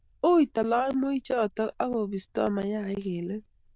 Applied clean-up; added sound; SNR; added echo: neural diffusion model UNIVERSE++.